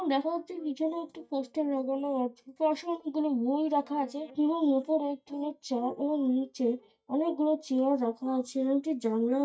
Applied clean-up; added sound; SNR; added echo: neural mask model DeepFilterNet 3.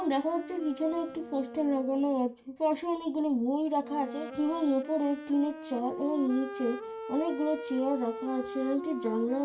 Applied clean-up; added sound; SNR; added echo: none; Wind instrument, woodwind instrument; 11 dB; reverberation time 0.2 s.